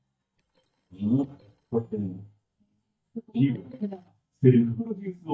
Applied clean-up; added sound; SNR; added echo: neural mask model DeepFilterNet 3.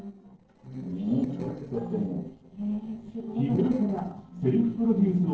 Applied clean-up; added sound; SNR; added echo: neural separator model SepFormer DNS4.